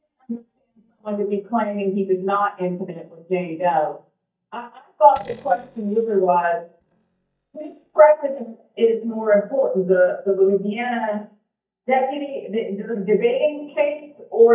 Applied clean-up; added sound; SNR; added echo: neural mask model DeepFilterNet 3.